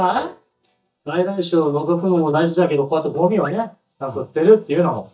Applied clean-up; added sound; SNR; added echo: neural mask model DeepFilterNet 3.